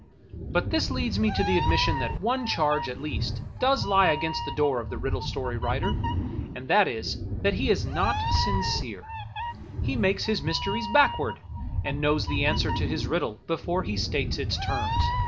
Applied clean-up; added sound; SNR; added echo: none; Meow; 2 dB; none.